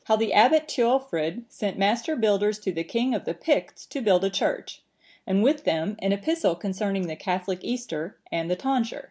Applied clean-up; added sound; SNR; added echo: none; none; none; none.